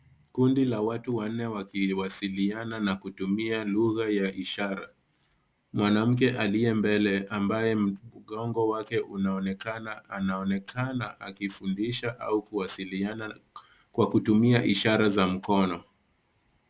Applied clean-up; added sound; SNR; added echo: none; none; none; none.